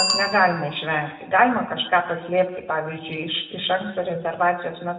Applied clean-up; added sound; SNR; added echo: none; Bicycle bell; 10 dB; reverberation time 0.8 s.